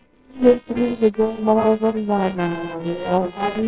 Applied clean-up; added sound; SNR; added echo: neural separator model SepFormer WHAMR!.